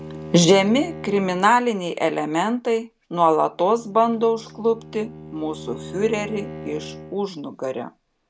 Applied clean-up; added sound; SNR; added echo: none; Bowed string instrument; 16 dB; none.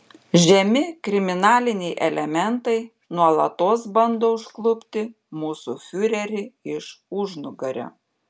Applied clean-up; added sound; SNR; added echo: none; none; none; none.